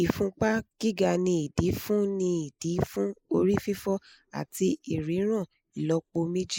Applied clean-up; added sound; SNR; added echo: neural mask model Resemble Enhance denoiser.